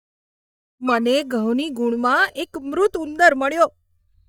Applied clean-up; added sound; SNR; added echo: neural mask model DeepFilterNet 3.